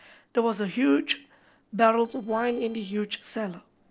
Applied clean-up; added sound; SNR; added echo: neural separator model SepFormer DNS4.